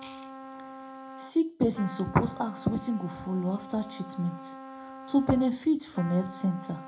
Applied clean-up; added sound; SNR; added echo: none; Trumpet; 14 dB; reverberation time 0.2 s.